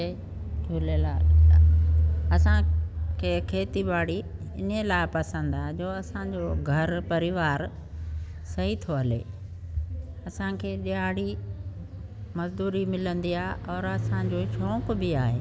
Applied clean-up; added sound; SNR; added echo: none; none; none; none.